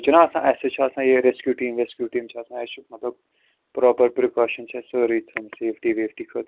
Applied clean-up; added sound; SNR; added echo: none; none; none; none.